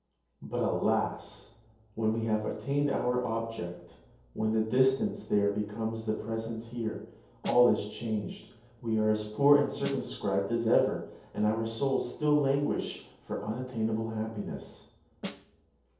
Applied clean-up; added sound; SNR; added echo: none; Snare drum; 13 dB; reverberation time 0.7 s.